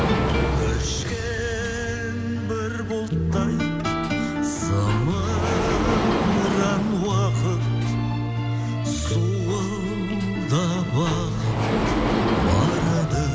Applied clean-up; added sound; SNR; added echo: none; Sliding door; 5 dB; none.